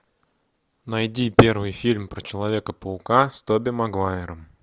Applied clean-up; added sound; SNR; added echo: none; none; none; none.